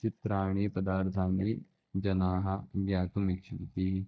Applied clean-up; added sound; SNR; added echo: neural mask model DeepFilterNet 3.